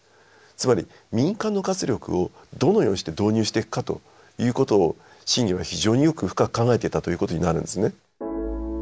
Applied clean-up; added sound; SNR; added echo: none; none; none; none.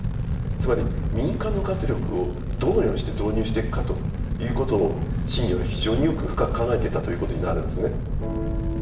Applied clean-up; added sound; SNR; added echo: none; Fire; 0 dB; reverberation time 0.8 s.